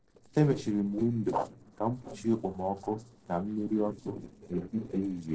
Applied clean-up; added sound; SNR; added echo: neural separator model SepFormer DNS4.